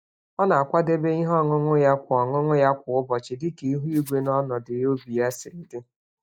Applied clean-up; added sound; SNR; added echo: neural mask model DeepFilterNet 3.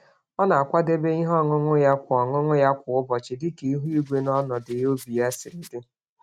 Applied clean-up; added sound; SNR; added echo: neural mask model RNNoise.